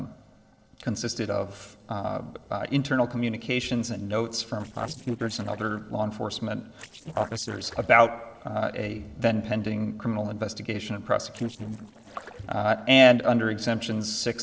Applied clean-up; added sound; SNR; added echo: neural separator model SepFormer DNS4.